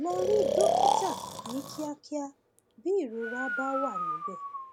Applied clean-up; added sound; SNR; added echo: none; Breathing; -2 dB; none.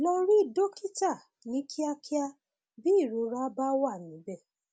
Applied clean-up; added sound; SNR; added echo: none; none; none; none.